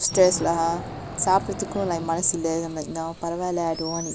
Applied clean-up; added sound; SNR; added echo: none; Wild animals + Chirp, tweet; 11 dB; none.